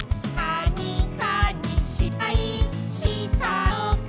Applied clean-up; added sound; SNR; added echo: none; none; none; none.